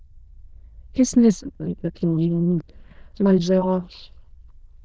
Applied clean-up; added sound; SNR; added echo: neural diffusion model UNIVERSE++.